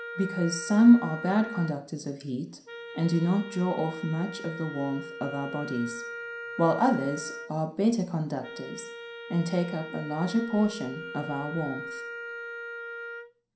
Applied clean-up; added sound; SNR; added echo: none; Wind instrument, woodwind instrument; 12 dB; reverberation time 0.5 s.